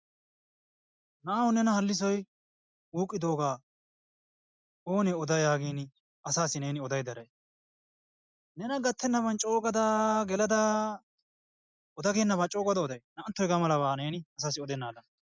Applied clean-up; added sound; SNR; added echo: none; none; none; none.